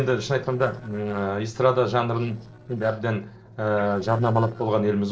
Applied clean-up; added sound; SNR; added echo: neural separator model SepFormer DNS4.